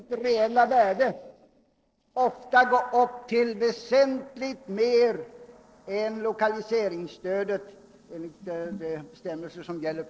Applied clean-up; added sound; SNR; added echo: neural separator model SepFormer DNS4.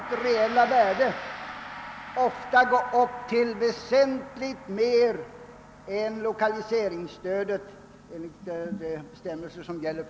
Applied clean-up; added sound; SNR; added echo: none; Gong; 15 dB; none.